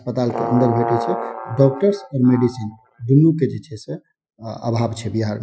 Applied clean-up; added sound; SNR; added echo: classical method Wiener filter.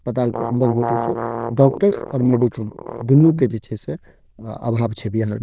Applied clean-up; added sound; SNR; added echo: neural diffusion model UNIVERSE++.